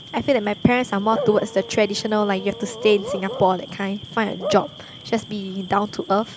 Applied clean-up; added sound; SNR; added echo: none; Bark / Cricket; 12 dB; none.